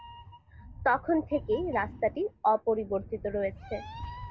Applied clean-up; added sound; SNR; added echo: none; Meow; 13 dB; none.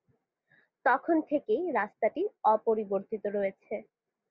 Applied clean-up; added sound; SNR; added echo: none; none; none; none.